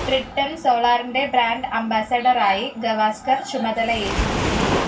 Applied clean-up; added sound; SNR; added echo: none; Waves, surf; 7 dB; reverberation time 0.3 s.